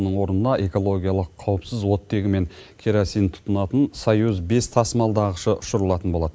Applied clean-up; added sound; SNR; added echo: none; none; none; none.